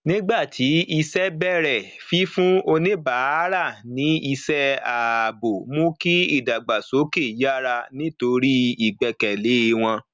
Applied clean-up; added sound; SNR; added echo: none; none; none; none.